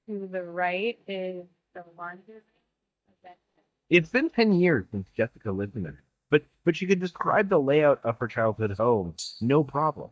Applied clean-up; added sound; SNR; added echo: neural mask model DeepFilterNet 3.